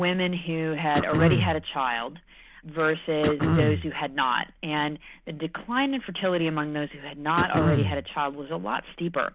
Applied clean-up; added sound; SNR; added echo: none; Cough; 1 dB; none.